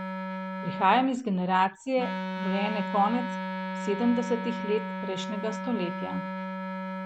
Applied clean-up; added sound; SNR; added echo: none; Wind instrument, woodwind instrument; 5 dB; none.